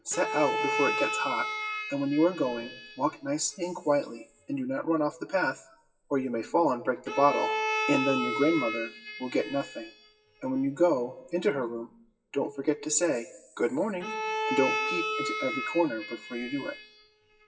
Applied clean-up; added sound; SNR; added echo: classical method WPE with log-MMSE.